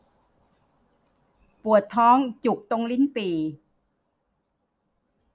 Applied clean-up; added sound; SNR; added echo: none; none; none; none.